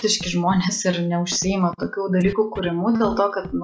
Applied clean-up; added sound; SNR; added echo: none; Scratching (performance technique); 18 dB; none.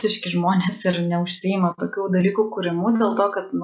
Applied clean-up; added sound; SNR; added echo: none; none; none; none.